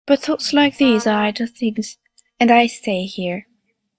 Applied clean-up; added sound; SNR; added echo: neural mask model DeepFilterNet 3.